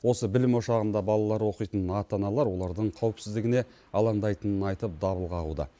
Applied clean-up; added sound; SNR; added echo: none; none; none; none.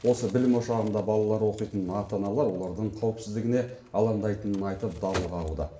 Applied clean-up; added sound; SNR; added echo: none; Crumpling, crinkling; 18 dB; reverberation time 0.7 s.